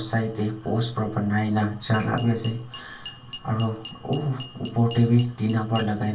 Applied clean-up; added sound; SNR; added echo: none; Glass; 19 dB; reverberation time 0.3 s.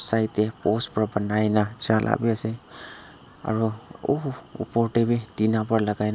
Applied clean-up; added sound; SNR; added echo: none; none; none; none.